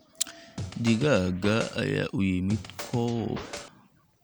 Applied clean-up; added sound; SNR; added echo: none; Scratching (performance technique); 10 dB; none.